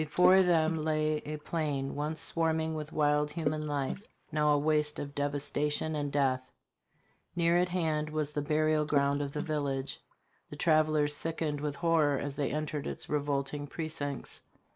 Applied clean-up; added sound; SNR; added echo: neural mask model Resemble Enhance denoiser.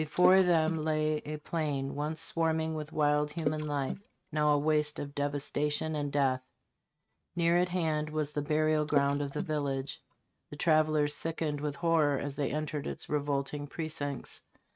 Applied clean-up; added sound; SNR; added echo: neural mask model RNNoise.